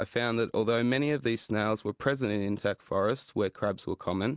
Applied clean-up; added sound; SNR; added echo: none; none; none; none.